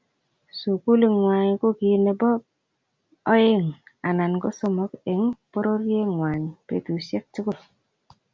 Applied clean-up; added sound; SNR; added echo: none; none; none; none.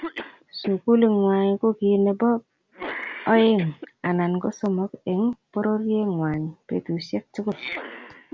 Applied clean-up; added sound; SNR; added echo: none; Cough; 16 dB; none.